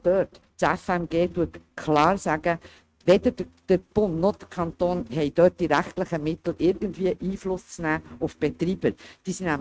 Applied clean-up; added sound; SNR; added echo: neural mask model RNNoise.